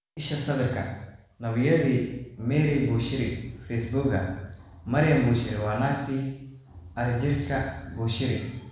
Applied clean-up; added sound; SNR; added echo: none; none; none; reverberation time 0.9 s.